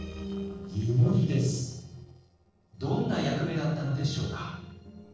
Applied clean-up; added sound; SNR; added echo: neural separator model SepFormer DNS4.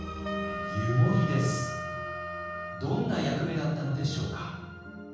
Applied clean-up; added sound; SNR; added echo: none; Wind instrument, woodwind instrument; 9 dB; reverberation time 1.3 s.